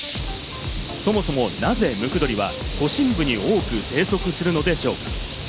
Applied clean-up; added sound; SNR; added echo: none; none; none; none.